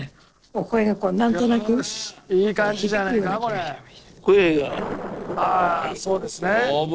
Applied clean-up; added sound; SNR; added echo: neural separator model SepFormer DNS4.